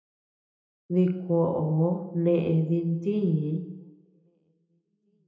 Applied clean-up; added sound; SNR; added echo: none; none; none; reverberation time 0.8 s.